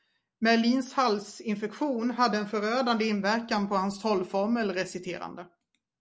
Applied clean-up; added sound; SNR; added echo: none; none; none; none.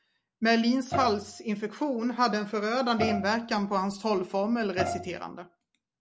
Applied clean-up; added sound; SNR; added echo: none; Bowed string instrument; 7 dB; none.